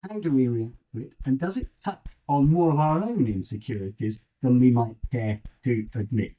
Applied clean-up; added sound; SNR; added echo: neural mask model DeepFilterNet 3.